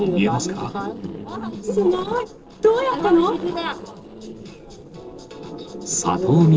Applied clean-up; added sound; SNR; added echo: neural separator model SepFormer DNS4.